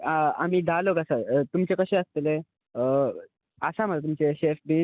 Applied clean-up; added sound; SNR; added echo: none; none; none; none.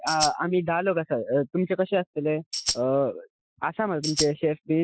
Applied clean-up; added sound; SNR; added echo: classical method Wiener filter.